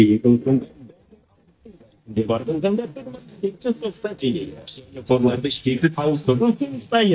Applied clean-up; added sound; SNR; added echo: neural mask model DeepFilterNet 3.